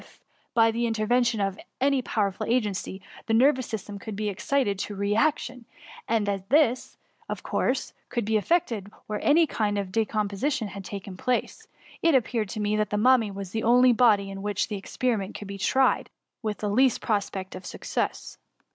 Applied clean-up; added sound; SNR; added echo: none; none; none; none.